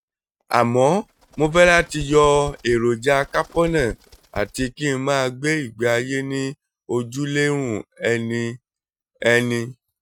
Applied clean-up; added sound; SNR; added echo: neural mask model RNNoise.